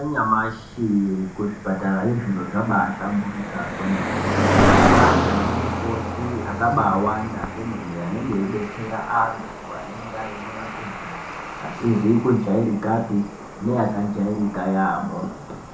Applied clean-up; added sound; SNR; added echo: none; Cricket; 2 dB; reverberation time 0.7 s.